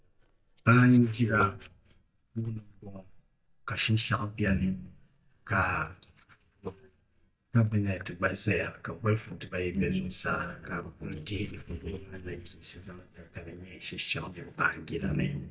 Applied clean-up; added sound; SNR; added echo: neural mask model DeepFilterNet 3.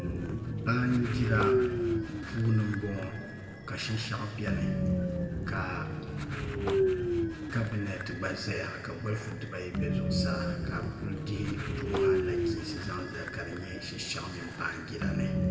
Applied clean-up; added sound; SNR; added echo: none; Train; -2 dB; reverberation time 2.2 s.